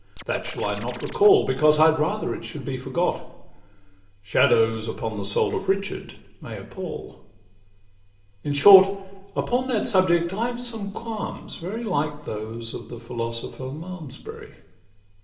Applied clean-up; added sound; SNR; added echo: none; Scratching (performance technique); 14 dB; reverberation time 0.7 s.